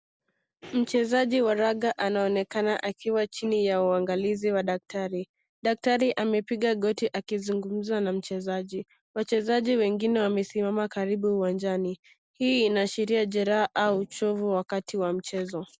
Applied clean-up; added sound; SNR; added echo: none; none; none; none.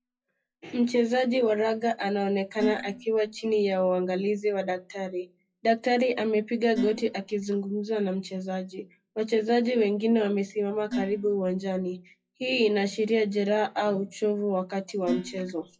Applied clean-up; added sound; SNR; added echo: classical method WPE with log-MMSE.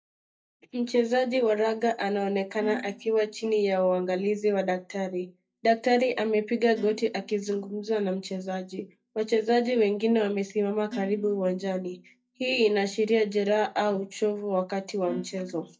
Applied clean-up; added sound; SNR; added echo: neural mask model DeepFilterNet 3.